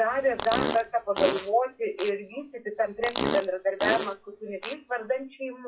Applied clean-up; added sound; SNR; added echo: classical method WPE with log-MMSE.